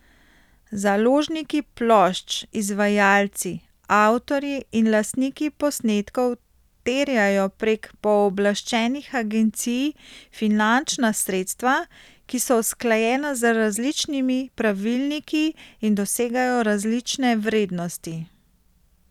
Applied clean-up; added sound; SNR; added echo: none; none; none; none.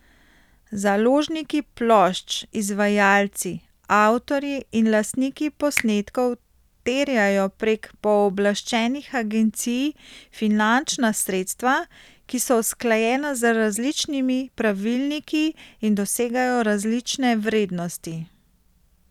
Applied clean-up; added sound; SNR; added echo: none; Finger snapping; 14 dB; none.